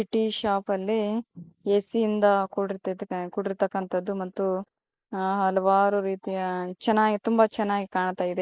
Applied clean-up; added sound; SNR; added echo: neural mask model Resemble Enhance denoiser.